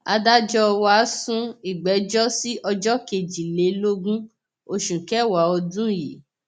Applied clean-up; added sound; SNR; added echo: none; none; none; none.